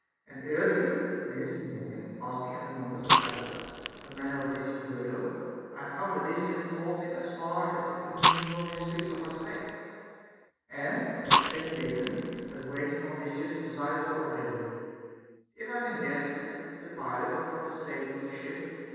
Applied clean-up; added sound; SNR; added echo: none; Fire; -5 dB; reverberation time 2.1 s.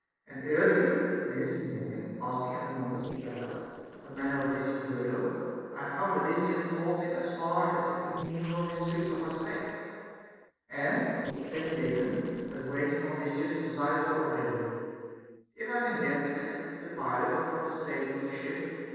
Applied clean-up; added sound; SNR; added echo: neural separator model SepFormer DNS4.